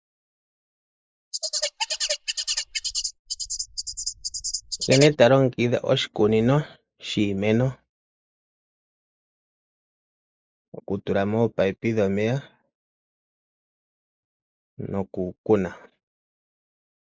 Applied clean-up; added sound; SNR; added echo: neural mask model Resemble Enhance denoiser.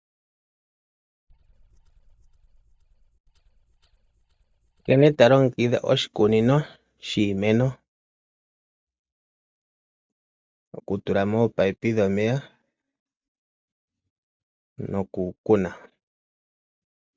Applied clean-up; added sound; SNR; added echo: neural mask model DeepFilterNet 3.